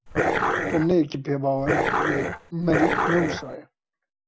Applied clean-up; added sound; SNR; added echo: none; Dog; -2 dB; none.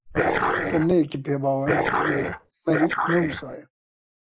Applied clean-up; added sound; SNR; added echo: neural mask model Resemble Enhance denoiser.